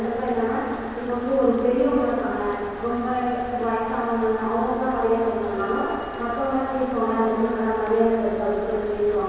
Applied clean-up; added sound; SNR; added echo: none; Stream; 15 dB; reverberation time 2.2 s.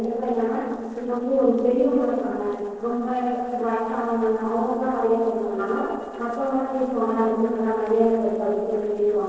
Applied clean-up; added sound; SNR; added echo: neural separator model SepFormer DNS4.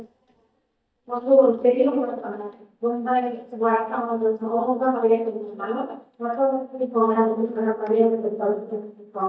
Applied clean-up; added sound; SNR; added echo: neural mask model DeepFilterNet 3.